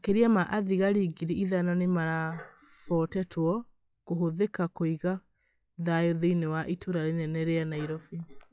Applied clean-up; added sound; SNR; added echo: classical method log-MMSE.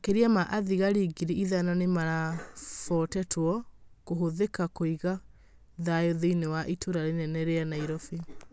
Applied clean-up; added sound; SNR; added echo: none; Cough; 20 dB; none.